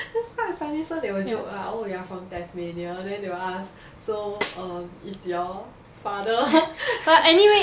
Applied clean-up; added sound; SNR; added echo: none; Snare drum; 13 dB; none.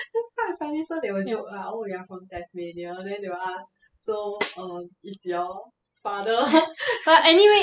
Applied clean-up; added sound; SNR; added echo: classical method spectral subtraction.